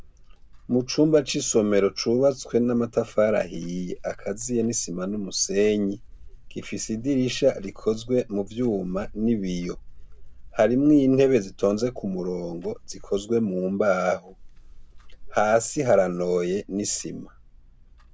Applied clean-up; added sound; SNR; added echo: none; Clock; 18 dB; none.